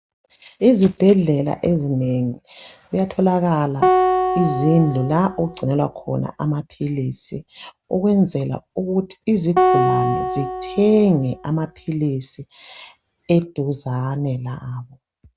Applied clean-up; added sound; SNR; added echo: none; Acoustic guitar; 1 dB; none.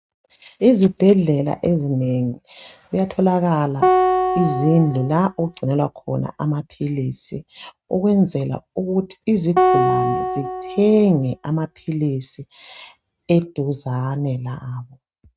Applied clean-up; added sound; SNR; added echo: neural mask model RNNoise.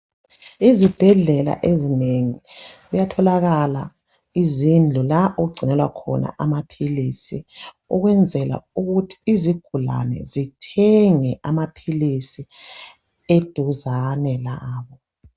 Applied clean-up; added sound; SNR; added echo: none; none; none; none.